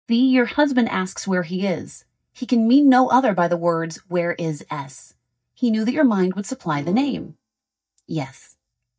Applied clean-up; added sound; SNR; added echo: neural mask model DeepFilterNet 3.